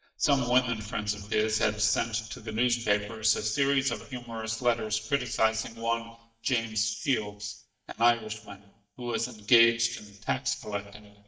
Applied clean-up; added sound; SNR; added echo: neural mask model DeepFilterNet 3.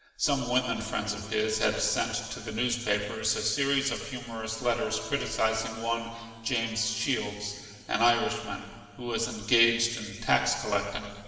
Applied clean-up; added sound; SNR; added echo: none; Electric guitar; 19 dB; reverberation time 2.4 s.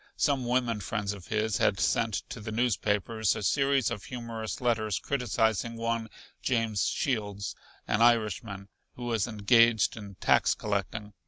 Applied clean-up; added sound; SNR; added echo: none; none; none; none.